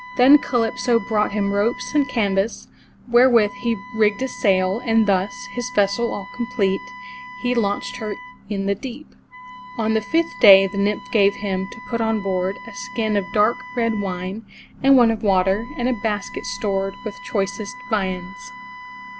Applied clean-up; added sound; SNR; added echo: none; Wind instrument, woodwind instrument; 16 dB; none.